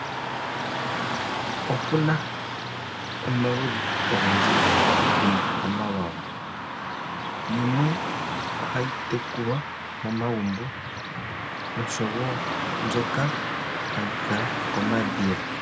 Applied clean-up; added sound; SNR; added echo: none; Car passing by / Traffic noise, roadway noise; -2 dB; none.